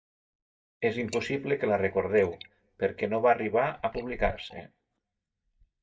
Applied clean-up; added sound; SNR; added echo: neural mask model DeepFilterNet 3.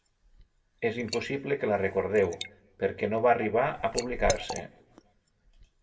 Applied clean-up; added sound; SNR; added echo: none; Liquid; 11 dB; reverberation time 0.6 s.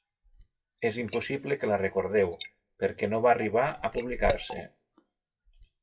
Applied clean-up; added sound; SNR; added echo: classical method WPE with log-MMSE.